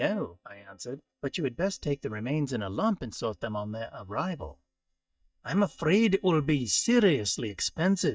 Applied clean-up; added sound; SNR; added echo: neural mask model DeepFilterNet 3.